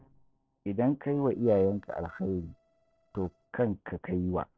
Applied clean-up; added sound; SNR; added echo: neural separator model SepFormer DNS4.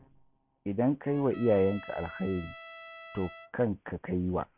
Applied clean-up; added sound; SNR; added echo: none; Trumpet; 17 dB; none.